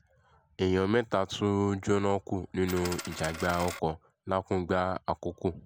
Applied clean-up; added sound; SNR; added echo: none; Coin (dropping); 10 dB; none.